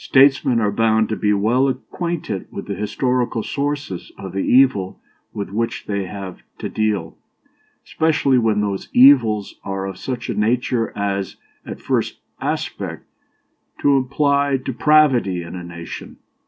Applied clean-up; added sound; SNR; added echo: none; none; none; none.